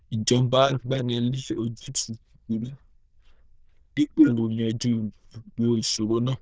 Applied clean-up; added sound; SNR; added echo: neural diffusion model UNIVERSE++.